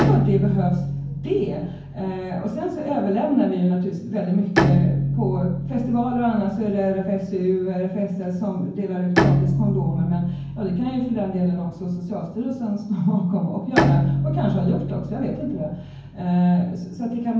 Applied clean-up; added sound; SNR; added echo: none; Bowed string instrument; 3 dB; reverberation time 0.9 s.